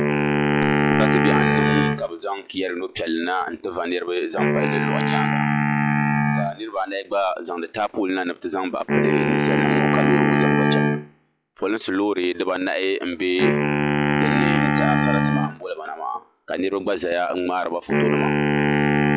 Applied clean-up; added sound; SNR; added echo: classical method log-MMSE.